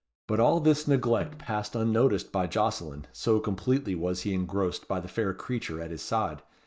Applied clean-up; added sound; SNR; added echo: neural mask model DeepFilterNet 3.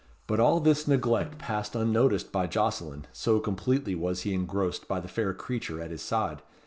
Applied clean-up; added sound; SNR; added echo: none; Snare drum; 20 dB; none.